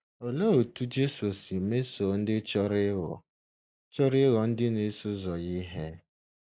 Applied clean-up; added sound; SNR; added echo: none; none; none; none.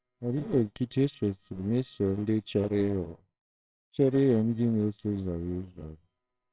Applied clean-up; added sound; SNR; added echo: neural separator model SepFormer WHAMR!.